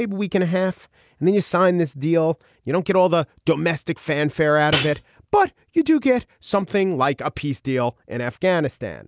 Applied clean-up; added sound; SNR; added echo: none; Hi-hat; 4 dB; none.